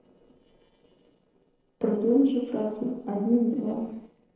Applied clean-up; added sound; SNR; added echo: neural separator model SepFormer DNS4.